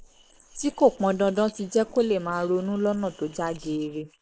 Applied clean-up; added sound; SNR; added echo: neural mask model Resemble Enhance denoiser.